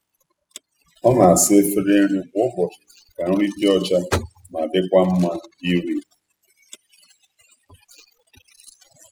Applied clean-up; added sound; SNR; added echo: classical method spectral subtraction.